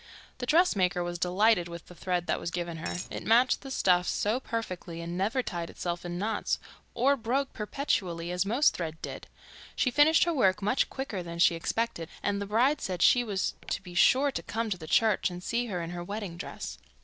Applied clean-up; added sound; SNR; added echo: none; Coin (dropping); 9 dB; none.